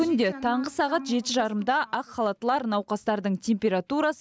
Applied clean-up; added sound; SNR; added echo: none; none; none; none.